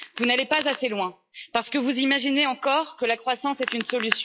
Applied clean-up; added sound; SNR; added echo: classical method log-MMSE.